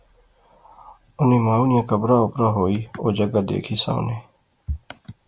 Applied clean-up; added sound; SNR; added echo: none; none; none; none.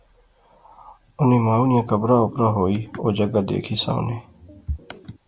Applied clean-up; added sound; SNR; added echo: none; Organ; 20 dB; none.